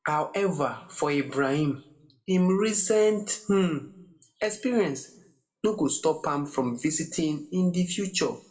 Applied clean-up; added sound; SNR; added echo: none; none; none; reverberation time 0.4 s.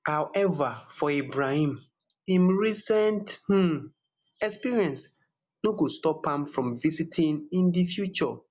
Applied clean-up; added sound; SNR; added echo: none; none; none; none.